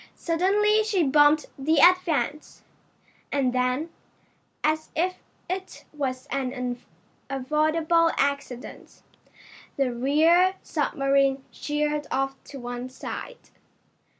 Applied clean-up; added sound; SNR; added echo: none; none; none; none.